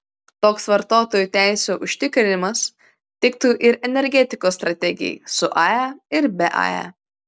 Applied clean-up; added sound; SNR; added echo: none; none; none; none.